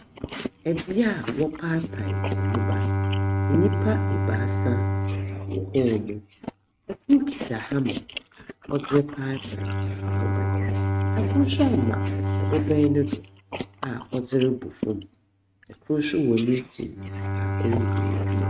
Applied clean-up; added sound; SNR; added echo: neural mask model RNNoise.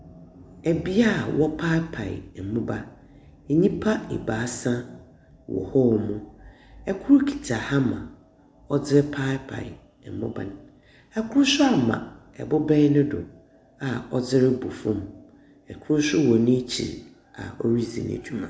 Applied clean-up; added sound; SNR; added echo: none; none; none; none.